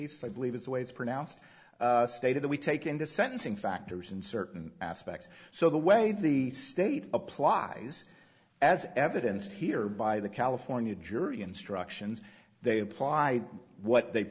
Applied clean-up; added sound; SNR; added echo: none; none; none; none.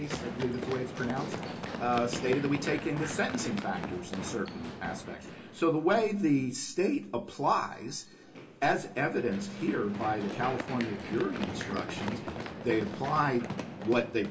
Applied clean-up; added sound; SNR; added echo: none; Run; 8 dB; reverberation time 0.2 s.